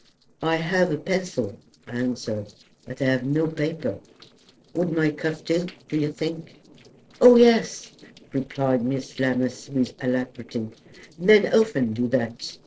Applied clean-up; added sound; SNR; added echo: neural separator model SepFormer DNS4.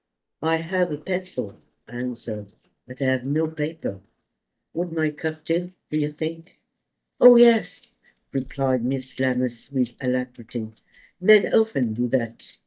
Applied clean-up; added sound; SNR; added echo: neural mask model DeepFilterNet 3.